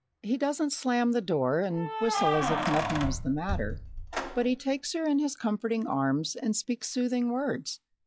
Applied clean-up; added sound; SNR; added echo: classical method log-MMSE.